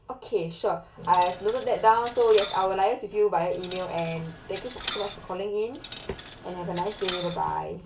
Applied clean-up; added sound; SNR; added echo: none; Coin (dropping); 13 dB; reverberation time 0.2 s.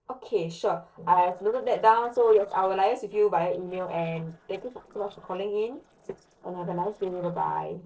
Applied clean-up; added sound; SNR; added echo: neural separator model SepFormer DNS4.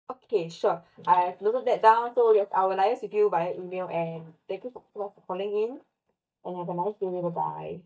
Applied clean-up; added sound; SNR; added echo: neural mask model DeepFilterNet 3.